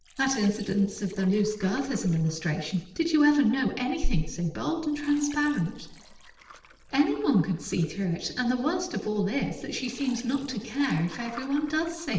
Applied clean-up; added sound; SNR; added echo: neural separator model SepFormer DNS4.